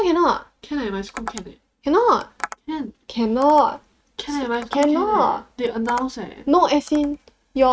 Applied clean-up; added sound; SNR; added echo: neural mask model RNNoise.